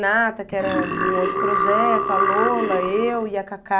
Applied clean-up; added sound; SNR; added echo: none; Burping, eructation; -1 dB; none.